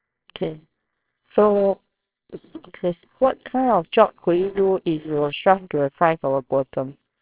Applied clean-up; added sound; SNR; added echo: neural separator model SepFormer WHAMR!.